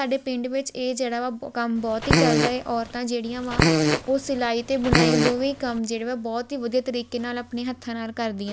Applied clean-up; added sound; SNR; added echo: none; Fart; -3 dB; none.